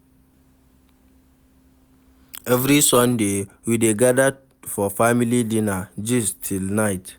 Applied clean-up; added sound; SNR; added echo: none; none; none; none.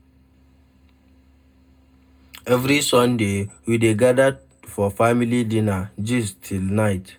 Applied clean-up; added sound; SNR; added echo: none; none; none; reverberation time 0.2 s.